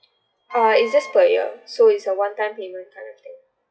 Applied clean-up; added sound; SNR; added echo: classical method log-MMSE.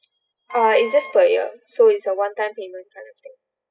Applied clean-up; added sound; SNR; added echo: classical method spectral subtraction.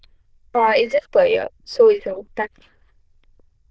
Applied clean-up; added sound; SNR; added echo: neural diffusion model UNIVERSE++.